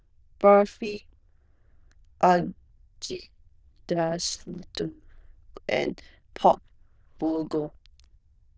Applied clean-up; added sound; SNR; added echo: neural diffusion model UNIVERSE++.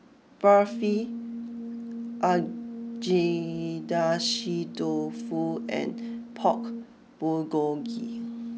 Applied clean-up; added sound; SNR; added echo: none; Brass instrument; 9 dB; none.